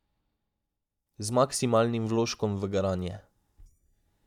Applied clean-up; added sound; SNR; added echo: neural mask model DeepFilterNet 3.